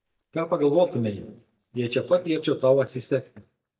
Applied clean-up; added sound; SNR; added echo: neural mask model DeepFilterNet 3.